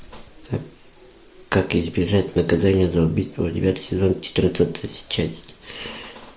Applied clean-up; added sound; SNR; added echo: none; none; none; none.